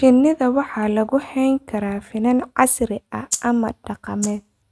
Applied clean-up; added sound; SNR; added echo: neural mask model RNNoise.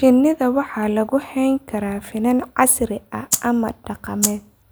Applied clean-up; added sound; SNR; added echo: none; Rattle (instrument); 5 dB; none.